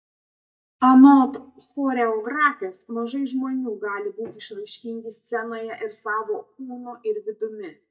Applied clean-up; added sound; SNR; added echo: neural mask model DeepFilterNet 3.